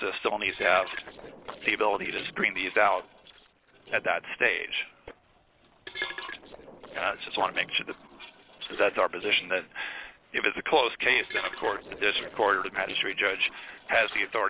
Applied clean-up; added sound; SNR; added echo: neural separator model SepFormer DNS4.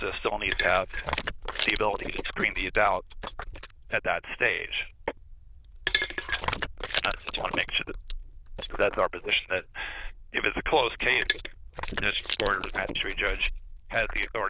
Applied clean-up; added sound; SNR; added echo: neural diffusion model UNIVERSE++.